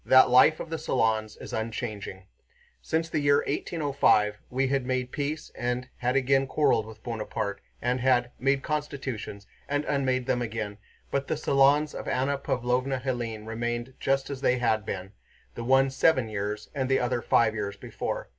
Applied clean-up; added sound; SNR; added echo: none; none; none; none.